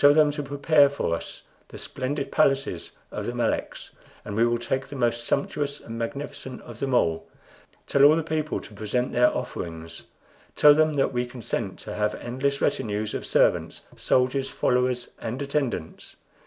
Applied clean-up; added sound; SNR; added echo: none; none; none; none.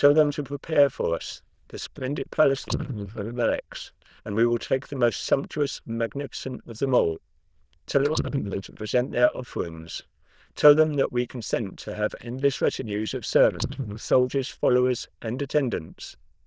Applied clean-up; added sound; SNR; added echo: neural diffusion model UNIVERSE++.